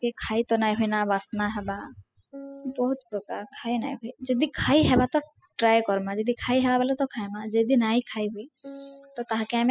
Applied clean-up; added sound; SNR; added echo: classical method spectral subtraction.